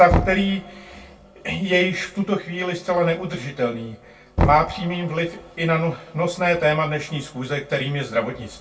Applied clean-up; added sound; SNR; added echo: none; Knock; 8 dB; reverberation time 0.2 s.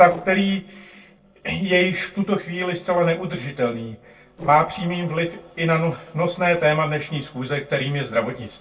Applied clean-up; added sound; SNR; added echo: neural separator model SepFormer DNS4.